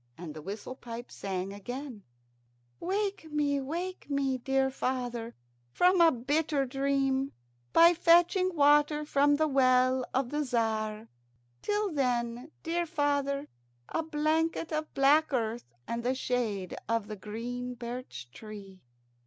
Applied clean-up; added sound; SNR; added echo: none; none; none; none.